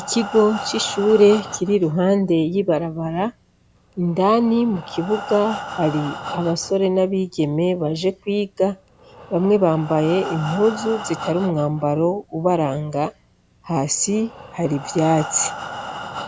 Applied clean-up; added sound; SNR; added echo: none; Breathing; 14 dB; none.